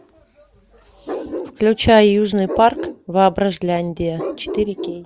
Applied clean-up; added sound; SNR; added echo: none; Bark; 12 dB; none.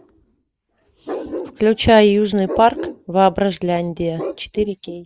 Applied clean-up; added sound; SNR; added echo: neural mask model Resemble Enhance denoiser.